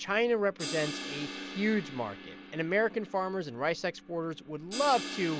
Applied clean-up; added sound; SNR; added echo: none; Crash cymbal; 11 dB; none.